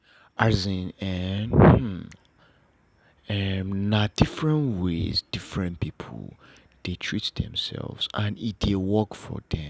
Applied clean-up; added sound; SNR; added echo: none; none; none; none.